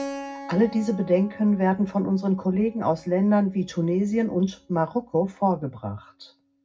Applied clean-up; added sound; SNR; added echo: none; Keyboard (musical); 18 dB; reverberation time 0.4 s.